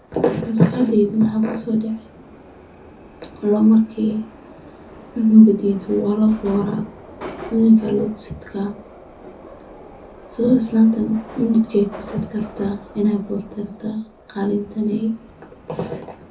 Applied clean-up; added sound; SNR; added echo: none; Subway, metro, underground; 20 dB; reverberation time 0.3 s.